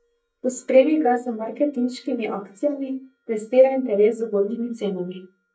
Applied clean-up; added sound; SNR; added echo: neural mask model DeepFilterNet 3.